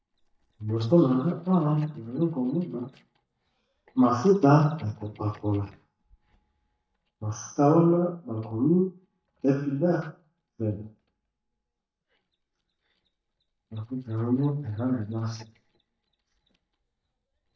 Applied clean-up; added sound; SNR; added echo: neural mask model DeepFilterNet 3.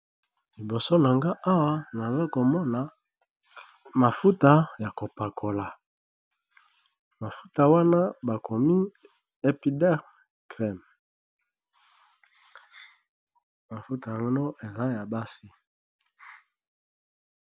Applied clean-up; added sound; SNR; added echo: none; none; none; none.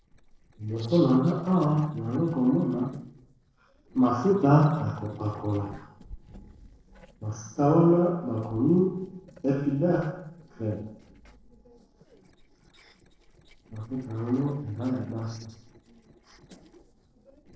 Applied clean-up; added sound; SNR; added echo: neural separator model SepFormer DNS4.